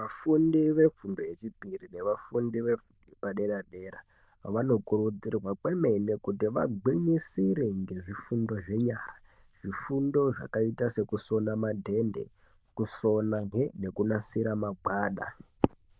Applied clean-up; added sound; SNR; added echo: neural diffusion model UNIVERSE++.